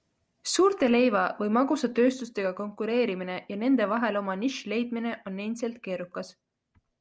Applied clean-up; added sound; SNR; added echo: none; none; none; none.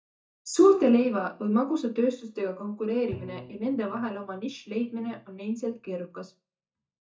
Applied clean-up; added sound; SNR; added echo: neural mask model DeepFilterNet 3.